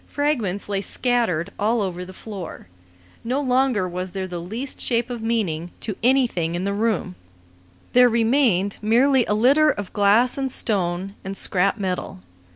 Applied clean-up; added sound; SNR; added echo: none; none; none; none.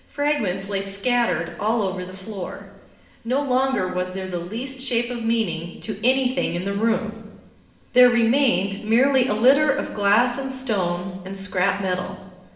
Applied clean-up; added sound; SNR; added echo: none; none; none; reverberation time 1.0 s.